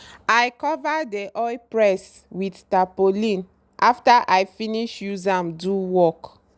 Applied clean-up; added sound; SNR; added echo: none; none; none; none.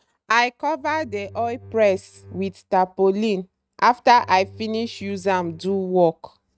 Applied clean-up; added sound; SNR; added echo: neural mask model RNNoise.